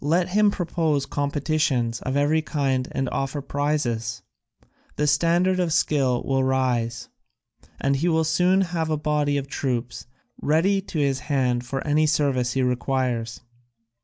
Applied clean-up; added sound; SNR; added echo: none; none; none; none.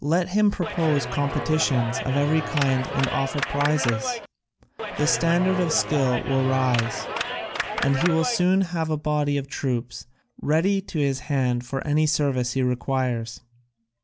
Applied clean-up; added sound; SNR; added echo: none; Clapping; 6 dB; none.